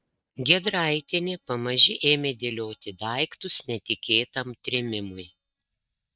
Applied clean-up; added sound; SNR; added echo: neural mask model DeepFilterNet 3.